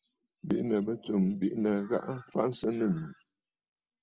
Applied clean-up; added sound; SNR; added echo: none; none; none; none.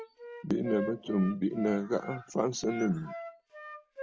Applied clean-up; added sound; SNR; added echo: none; Wind instrument, woodwind instrument; 11 dB; none.